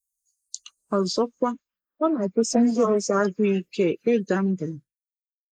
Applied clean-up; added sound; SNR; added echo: neural mask model Resemble Enhance denoiser.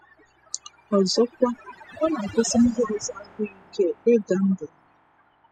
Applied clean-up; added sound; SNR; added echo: classical method spectral subtraction.